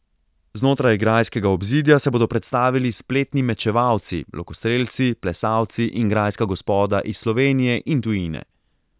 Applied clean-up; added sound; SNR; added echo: none; none; none; none.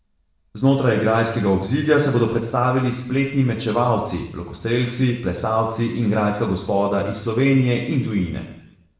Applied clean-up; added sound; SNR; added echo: none; none; none; reverberation time 0.8 s.